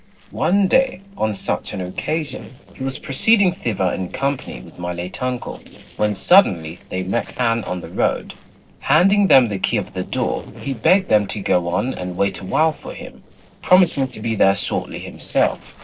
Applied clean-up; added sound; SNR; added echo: neural separator model SepFormer DNS4.